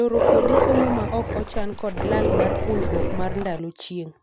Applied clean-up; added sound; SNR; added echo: none; Dog; -4 dB; none.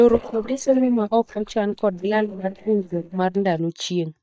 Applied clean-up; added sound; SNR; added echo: neural mask model DeepFilterNet 3.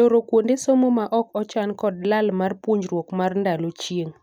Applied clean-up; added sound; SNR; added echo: none; none; none; none.